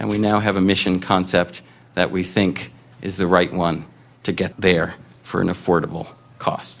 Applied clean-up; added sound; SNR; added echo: none; none; none; none.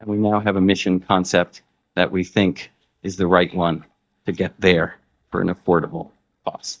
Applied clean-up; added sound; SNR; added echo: neural mask model DeepFilterNet 3.